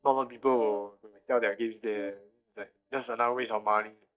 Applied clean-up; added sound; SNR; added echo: neural mask model DeepFilterNet 3.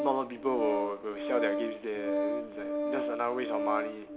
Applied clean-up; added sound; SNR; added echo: none; Organ; 0 dB; none.